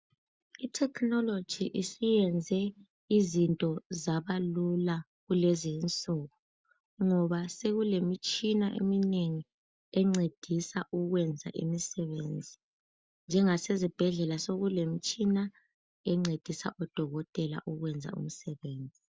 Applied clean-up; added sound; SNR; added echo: none; none; none; none.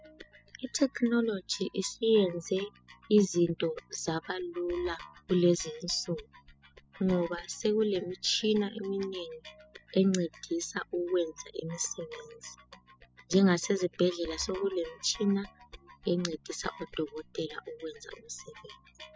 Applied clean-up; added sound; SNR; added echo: classical method spectral subtraction.